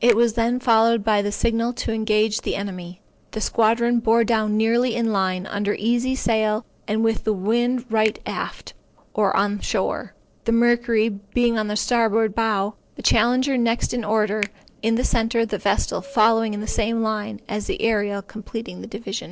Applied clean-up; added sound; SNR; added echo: neural separator model SepFormer DNS4.